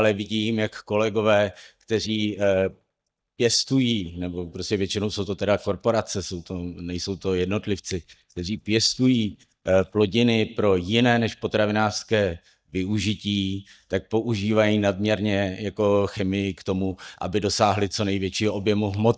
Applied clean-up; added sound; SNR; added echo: neural mask model DeepFilterNet 3.